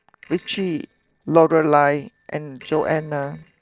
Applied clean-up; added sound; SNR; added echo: neural separator model SepFormer DNS4.